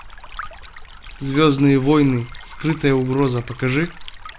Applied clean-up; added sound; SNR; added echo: none; Stream; 15 dB; none.